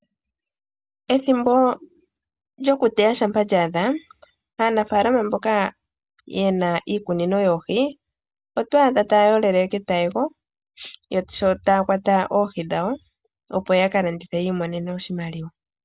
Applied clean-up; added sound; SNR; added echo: none; none; none; none.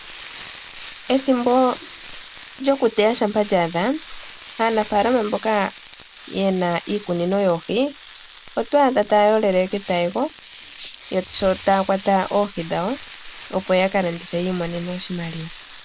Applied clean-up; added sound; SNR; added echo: none; Frying (food); 18 dB; none.